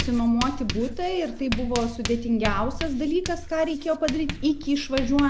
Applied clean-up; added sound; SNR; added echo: none; Writing; 7 dB; none.